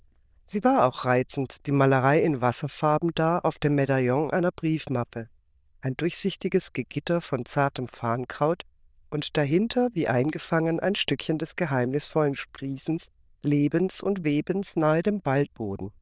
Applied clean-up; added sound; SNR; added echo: neural diffusion model UNIVERSE++.